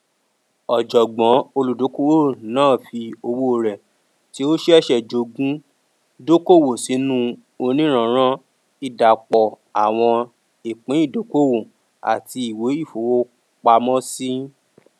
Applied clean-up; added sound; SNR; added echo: none; none; none; none.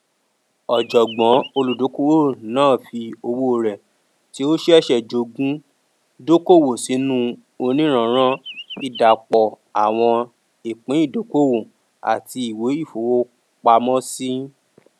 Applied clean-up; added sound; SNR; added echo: none; Chirp, tweet; 15 dB; none.